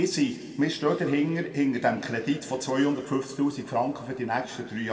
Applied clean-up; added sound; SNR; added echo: none; none; none; reverberation time 1.7 s.